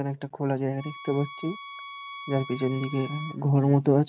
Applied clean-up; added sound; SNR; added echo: none; Bowed string instrument; 14 dB; none.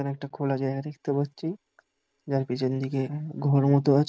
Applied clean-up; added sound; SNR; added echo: neural mask model Resemble Enhance denoiser.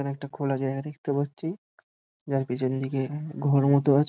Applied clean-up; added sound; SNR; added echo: none; none; none; none.